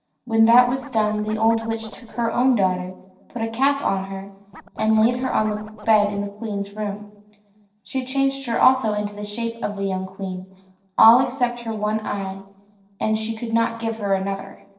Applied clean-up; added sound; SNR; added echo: neural separator model SepFormer DNS4.